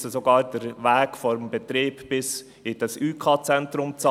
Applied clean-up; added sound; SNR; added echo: none; none; none; none.